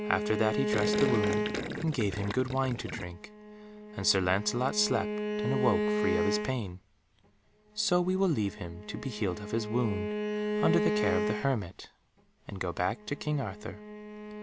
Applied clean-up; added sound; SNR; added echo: none; Gurgling + Bowed string instrument; 2 dB; none.